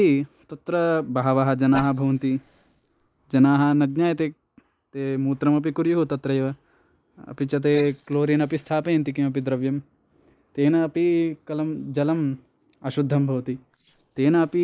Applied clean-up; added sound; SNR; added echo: neural mask model Resemble Enhance denoiser.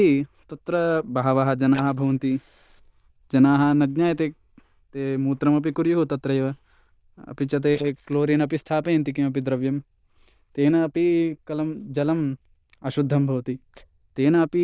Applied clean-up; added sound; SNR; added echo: neural diffusion model UNIVERSE++.